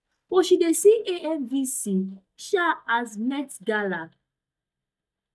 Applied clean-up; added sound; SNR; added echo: neural mask model DeepFilterNet 3.